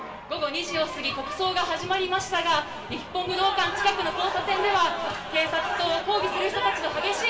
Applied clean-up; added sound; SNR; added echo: none; none; none; reverberation time 2.3 s.